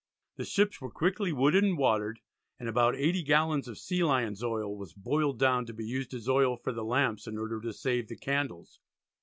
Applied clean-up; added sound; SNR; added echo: none; none; none; none.